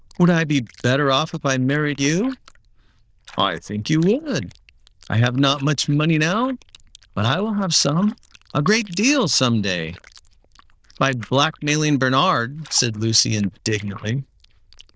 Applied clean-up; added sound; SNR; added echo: neural diffusion model UNIVERSE++.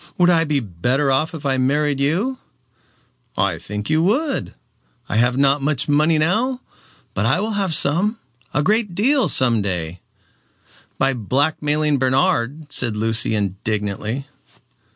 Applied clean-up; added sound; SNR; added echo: none; none; none; none.